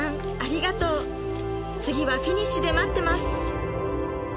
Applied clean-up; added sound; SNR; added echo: none; none; none; none.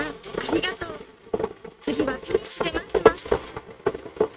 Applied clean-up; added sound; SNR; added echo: neural mask model RNNoise.